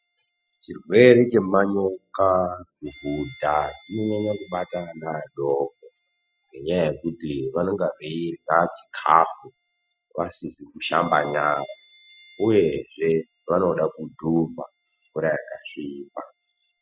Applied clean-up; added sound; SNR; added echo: classical method spectral subtraction.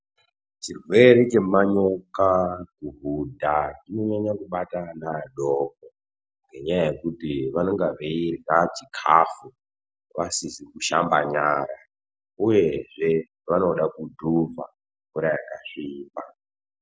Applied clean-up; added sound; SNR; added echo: none; none; none; none.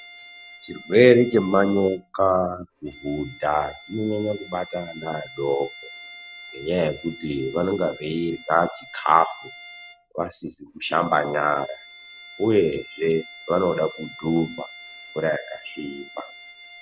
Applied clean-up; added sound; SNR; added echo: none; Bowed string instrument; 18 dB; none.